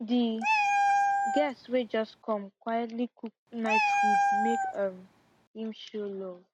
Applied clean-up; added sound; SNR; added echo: none; Meow; -3 dB; none.